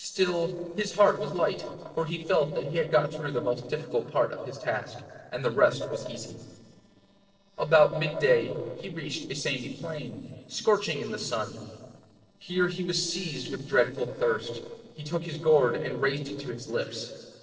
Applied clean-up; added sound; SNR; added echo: neural separator model SepFormer DNS4.